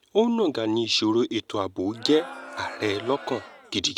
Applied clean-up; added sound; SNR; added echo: none; Crowd; 15 dB; none.